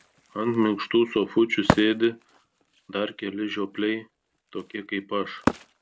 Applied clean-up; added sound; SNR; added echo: none; Wood; 7 dB; none.